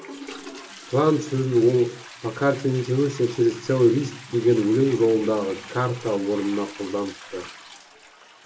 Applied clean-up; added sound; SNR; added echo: none; Toilet flush; 18 dB; reverberation time 0.2 s.